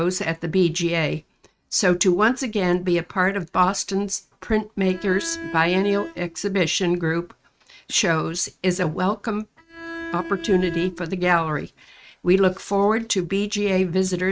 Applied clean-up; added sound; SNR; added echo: neural mask model RNNoise.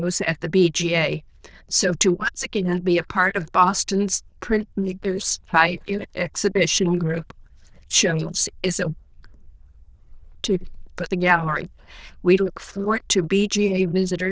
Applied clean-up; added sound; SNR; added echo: neural diffusion model UNIVERSE++.